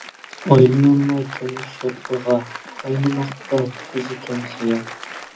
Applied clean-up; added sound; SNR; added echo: none; Applause; 14 dB; reverberation time 0.4 s.